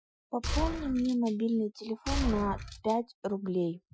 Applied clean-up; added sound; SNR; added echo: classical method Wiener filter.